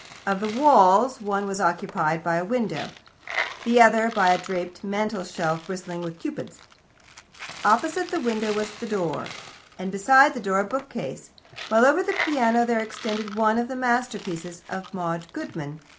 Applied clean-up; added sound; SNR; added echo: none; Coin (dropping); 15 dB; none.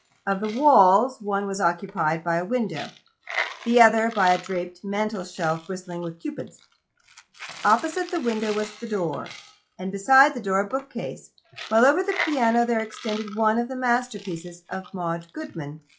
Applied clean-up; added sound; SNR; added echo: classical method log-MMSE.